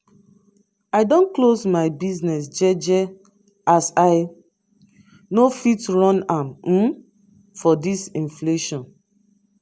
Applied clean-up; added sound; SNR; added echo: none; none; none; none.